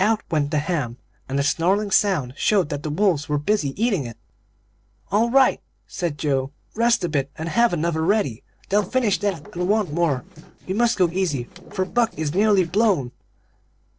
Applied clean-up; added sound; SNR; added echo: neural separator model SepFormer DNS4.